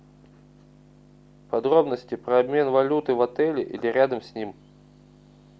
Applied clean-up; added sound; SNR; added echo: none; none; none; none.